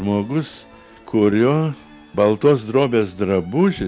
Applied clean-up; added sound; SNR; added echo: none; none; none; none.